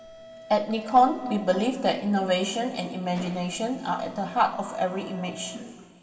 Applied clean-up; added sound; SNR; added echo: none; Mechanisms; 18 dB; reverberation time 2.4 s.